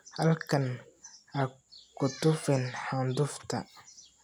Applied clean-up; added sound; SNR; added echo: none; none; none; none.